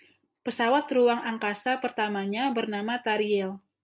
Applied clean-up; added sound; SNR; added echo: none; none; none; none.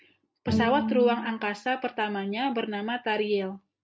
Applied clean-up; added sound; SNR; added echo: none; Bowed string instrument; 5 dB; none.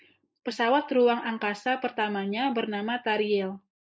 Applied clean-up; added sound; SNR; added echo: neural mask model Resemble Enhance denoiser.